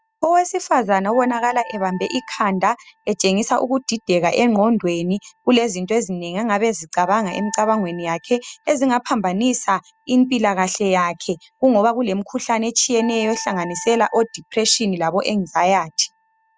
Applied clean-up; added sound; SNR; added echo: classical method spectral subtraction.